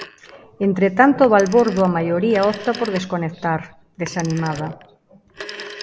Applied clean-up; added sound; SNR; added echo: none; Telephone; 18 dB; none.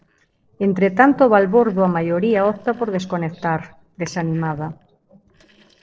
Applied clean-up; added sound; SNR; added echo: neural separator model SepFormer DNS4.